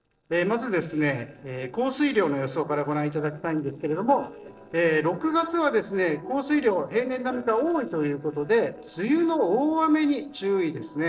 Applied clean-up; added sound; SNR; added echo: neural separator model SepFormer DNS4.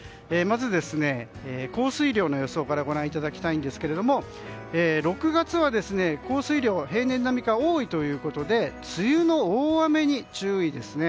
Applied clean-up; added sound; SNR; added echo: none; none; none; none.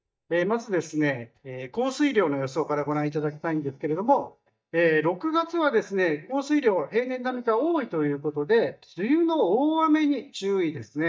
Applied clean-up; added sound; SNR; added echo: neural mask model DeepFilterNet 3.